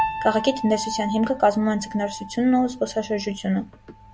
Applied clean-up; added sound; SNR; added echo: none; Piano; 10 dB; none.